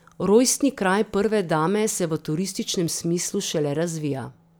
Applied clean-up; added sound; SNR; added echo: none; none; none; none.